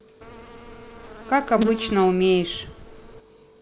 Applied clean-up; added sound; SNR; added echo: none; Insect; 8 dB; none.